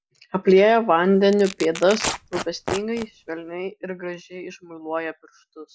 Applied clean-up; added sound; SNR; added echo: none; Tearing; 11 dB; none.